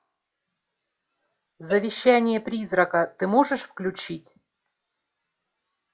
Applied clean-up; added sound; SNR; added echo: classical method log-MMSE.